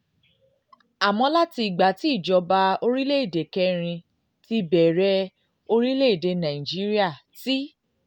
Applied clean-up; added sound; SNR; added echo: none; none; none; none.